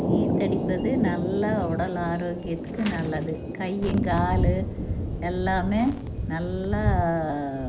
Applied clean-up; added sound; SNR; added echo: none; Thunder; 0 dB; none.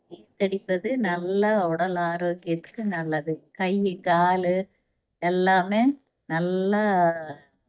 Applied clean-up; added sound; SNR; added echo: neural mask model DeepFilterNet 3.